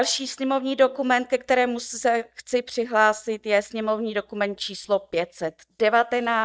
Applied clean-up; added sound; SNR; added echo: neural mask model DeepFilterNet 3.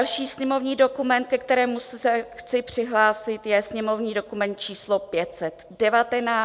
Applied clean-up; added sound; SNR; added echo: none; none; none; none.